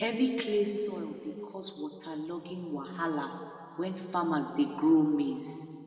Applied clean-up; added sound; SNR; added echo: none; none; none; reverberation time 2.4 s.